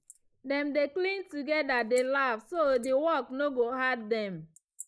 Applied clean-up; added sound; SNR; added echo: neural mask model Resemble Enhance denoiser.